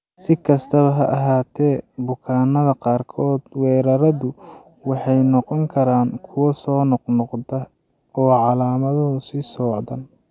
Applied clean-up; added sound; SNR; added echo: none; none; none; none.